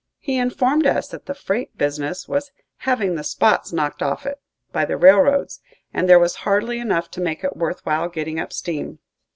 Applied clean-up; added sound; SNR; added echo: none; none; none; none.